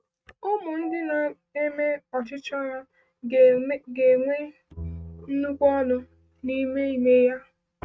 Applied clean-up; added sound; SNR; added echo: neural mask model RNNoise.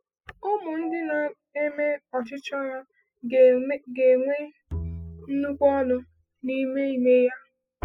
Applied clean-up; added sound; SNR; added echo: classical method spectral subtraction.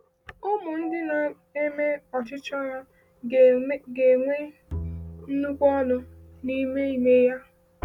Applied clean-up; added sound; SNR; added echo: none; Bowed string instrument; 14 dB; none.